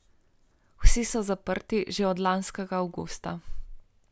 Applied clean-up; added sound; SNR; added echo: none; none; none; none.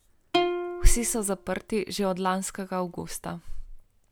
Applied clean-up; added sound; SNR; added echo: none; Plucked string instrument; 7 dB; none.